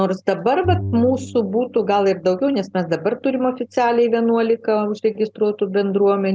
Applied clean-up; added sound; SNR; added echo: none; Bowed string instrument; 12 dB; none.